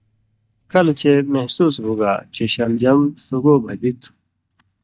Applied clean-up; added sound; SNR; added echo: neural mask model DeepFilterNet 3.